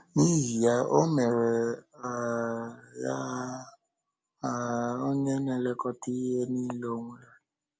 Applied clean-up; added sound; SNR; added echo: none; none; none; none.